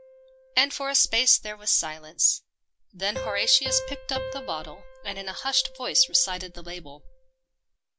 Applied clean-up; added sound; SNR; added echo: none; Piano; 13 dB; none.